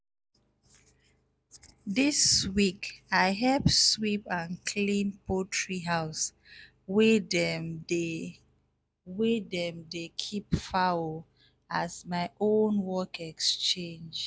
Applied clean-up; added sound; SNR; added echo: none; none; none; none.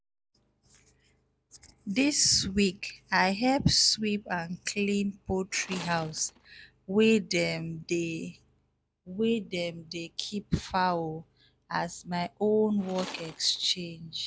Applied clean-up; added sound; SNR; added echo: none; Tools; 15 dB; none.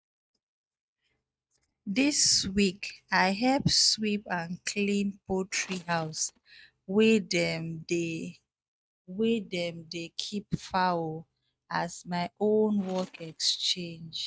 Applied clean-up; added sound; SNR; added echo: neural mask model RNNoise.